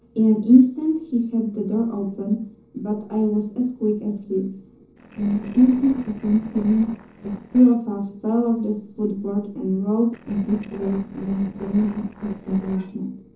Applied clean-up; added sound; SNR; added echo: neural separator model SepFormer DNS4.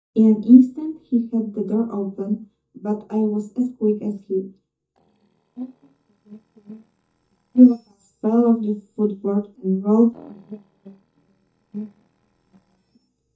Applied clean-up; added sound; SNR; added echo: neural mask model DeepFilterNet 3.